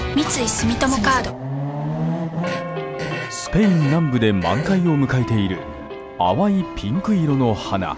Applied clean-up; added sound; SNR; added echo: none; Chatter / Car passing by / Motorcycle / Traffic noise, roadway noise / Accelerating, revving, vroom + Fart; 10 dB; none.